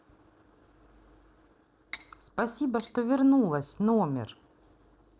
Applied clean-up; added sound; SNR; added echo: neural separator model SepFormer DNS4.